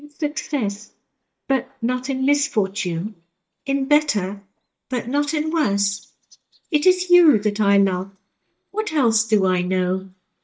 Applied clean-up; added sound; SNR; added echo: neural mask model DeepFilterNet 3.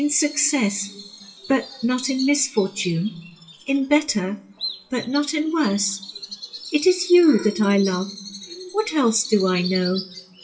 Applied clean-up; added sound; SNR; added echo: classical method WPE with log-MMSE.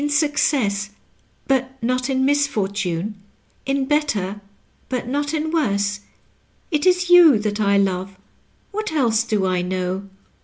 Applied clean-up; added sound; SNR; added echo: none; none; none; none.